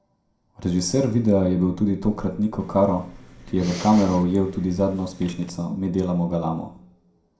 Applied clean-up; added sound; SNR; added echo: none; Respiratory sounds; 17 dB; reverberation time 0.4 s.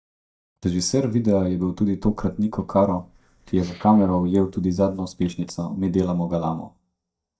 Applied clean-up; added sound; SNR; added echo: neural mask model DeepFilterNet 3.